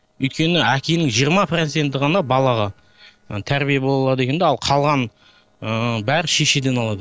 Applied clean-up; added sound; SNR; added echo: neural separator model SepFormer DNS4.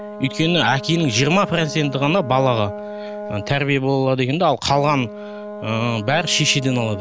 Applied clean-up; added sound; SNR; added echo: none; Brass instrument; 13 dB; none.